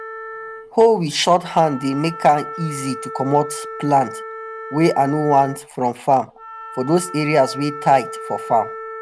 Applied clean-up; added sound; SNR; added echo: none; Wind instrument, woodwind instrument; 13 dB; none.